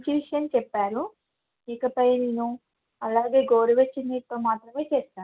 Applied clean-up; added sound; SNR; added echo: none; none; none; none.